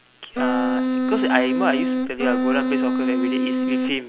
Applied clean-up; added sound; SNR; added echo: none; Wind instrument, woodwind instrument; -5 dB; none.